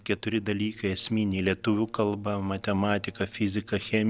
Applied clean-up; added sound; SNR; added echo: neural separator model SepFormer DNS4.